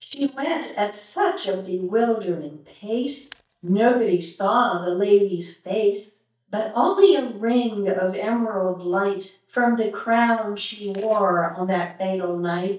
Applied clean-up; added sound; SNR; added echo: neural mask model DeepFilterNet 3.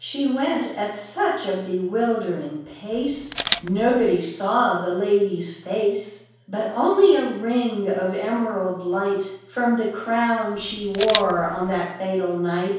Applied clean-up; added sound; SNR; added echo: none; Camera; 8 dB; reverberation time 0.7 s.